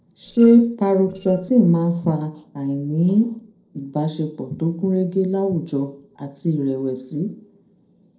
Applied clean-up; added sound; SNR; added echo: neural separator model SepFormer DNS4.